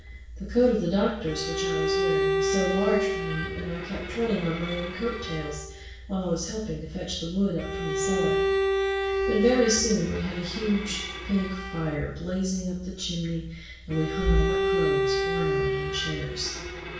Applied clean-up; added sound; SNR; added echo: none; Bowed string instrument; 2 dB; reverberation time 0.6 s.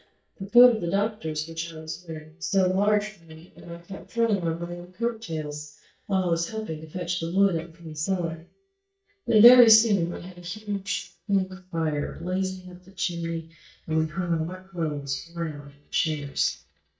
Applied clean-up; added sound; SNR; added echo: neural mask model DeepFilterNet 3.